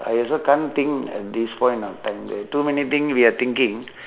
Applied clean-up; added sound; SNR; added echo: none; none; none; none.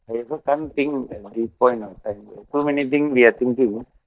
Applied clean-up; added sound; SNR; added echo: neural mask model DeepFilterNet 3.